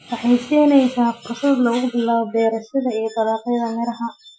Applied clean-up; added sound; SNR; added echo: classical method Wiener filter.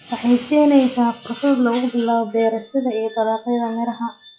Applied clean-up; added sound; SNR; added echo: classical method log-MMSE.